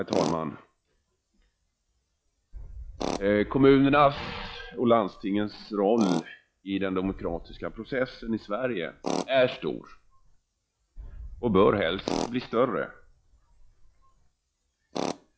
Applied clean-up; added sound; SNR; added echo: classical method log-MMSE.